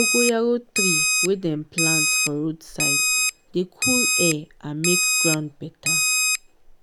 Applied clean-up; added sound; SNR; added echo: none; Alarm; -3 dB; none.